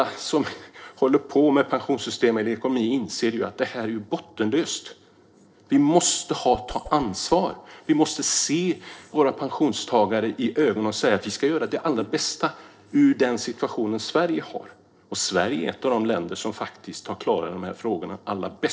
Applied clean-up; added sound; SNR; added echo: neural separator model SepFormer DNS4.